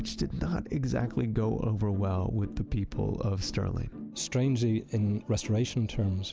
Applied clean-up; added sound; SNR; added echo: none; none; none; none.